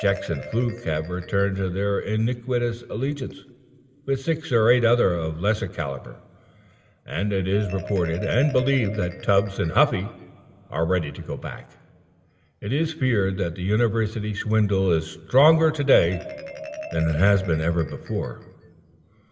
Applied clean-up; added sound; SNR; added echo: none; Marimba, xylophone; 18 dB; reverberation time 2.1 s.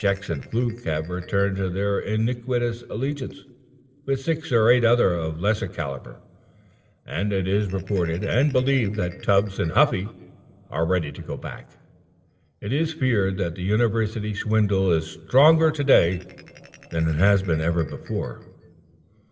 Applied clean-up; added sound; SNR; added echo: neural separator model SepFormer DNS4.